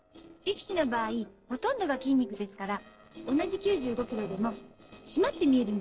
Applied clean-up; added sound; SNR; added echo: neural separator model SepFormer DNS4.